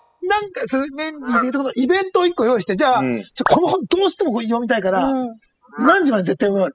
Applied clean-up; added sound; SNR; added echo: classical method spectral subtraction.